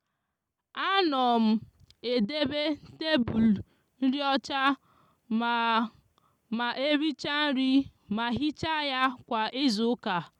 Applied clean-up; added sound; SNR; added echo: none; none; none; none.